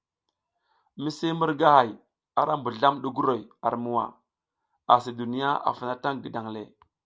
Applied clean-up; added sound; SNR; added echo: none; none; none; none.